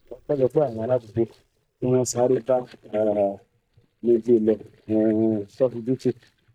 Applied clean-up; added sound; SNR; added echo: neural mask model DeepFilterNet 3.